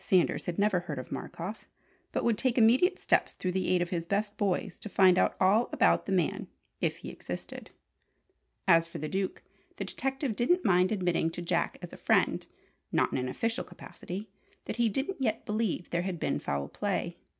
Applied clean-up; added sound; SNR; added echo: none; none; none; none.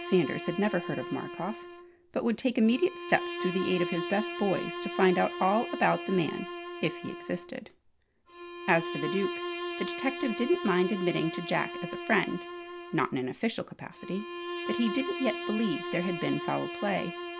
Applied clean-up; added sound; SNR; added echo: none; Bowed string instrument; 7 dB; none.